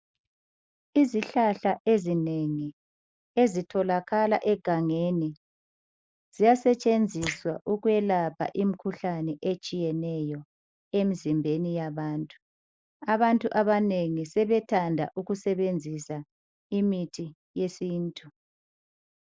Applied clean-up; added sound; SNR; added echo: neural mask model Resemble Enhance denoiser.